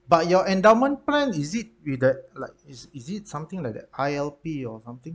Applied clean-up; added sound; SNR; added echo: none; none; none; none.